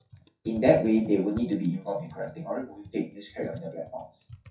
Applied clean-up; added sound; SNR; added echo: classical method WPE with log-MMSE.